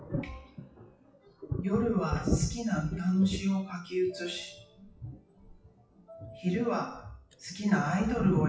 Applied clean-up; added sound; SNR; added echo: classical method WPE with log-MMSE.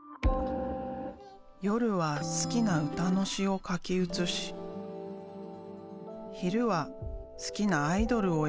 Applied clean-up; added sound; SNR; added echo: none; none; none; none.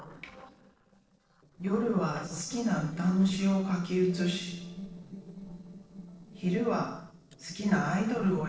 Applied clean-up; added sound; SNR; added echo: neural separator model SepFormer DNS4.